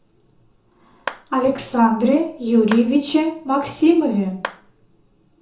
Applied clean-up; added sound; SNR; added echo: none; Clapping; 17 dB; reverberation time 0.6 s.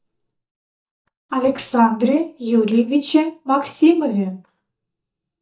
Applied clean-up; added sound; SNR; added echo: neural mask model DeepFilterNet 3.